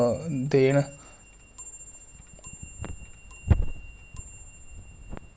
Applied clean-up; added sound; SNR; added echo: none; Clock; 20 dB; none.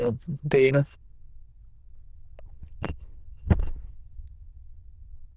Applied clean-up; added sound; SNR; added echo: neural diffusion model UNIVERSE++.